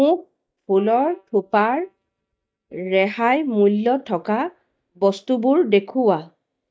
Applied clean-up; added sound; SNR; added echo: neural mask model DeepFilterNet 3.